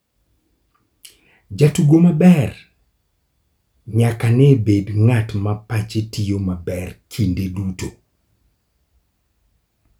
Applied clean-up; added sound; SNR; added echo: none; none; none; none.